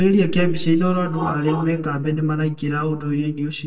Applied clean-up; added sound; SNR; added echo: neural mask model DeepFilterNet 3.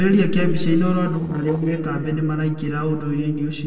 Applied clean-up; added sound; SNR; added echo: neural separator model SepFormer DNS4.